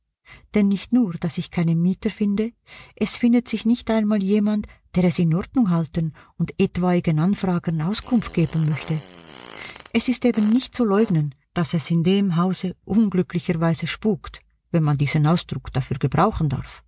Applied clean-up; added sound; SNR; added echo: none; Fart; 19 dB; none.